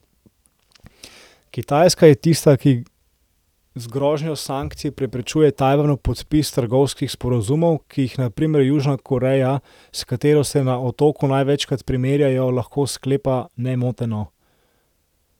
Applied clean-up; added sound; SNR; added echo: none; none; none; none.